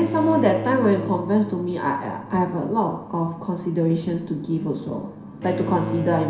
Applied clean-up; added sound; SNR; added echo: none; Bowed string instrument; 10 dB; reverberation time 0.7 s.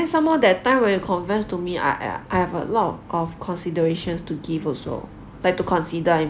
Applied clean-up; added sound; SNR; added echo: none; none; none; none.